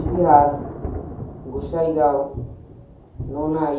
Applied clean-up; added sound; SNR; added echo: none; Thunder / Rain; 10 dB; reverberation time 0.6 s.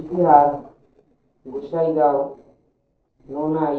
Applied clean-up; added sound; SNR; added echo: neural separator model SepFormer DNS4.